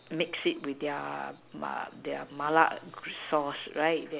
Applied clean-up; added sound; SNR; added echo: none; none; none; none.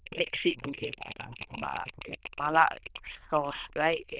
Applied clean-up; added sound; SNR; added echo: neural diffusion model UNIVERSE++.